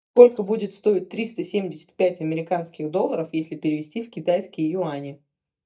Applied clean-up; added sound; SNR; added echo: neural mask model DeepFilterNet 3.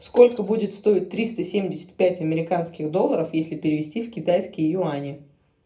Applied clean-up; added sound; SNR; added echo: none; Shatter; 15 dB; reverberation time 0.3 s.